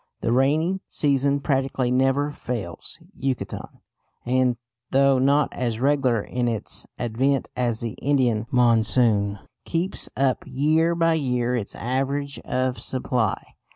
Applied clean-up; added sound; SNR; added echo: none; none; none; none.